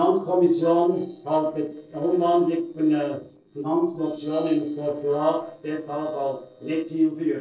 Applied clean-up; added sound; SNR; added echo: neural separator model SepFormer DNS4.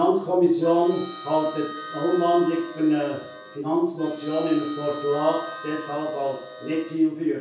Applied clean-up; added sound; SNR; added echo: none; Harmonica; 15 dB; reverberation time 0.6 s.